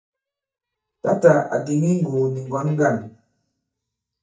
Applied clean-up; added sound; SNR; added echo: neural mask model DeepFilterNet 3.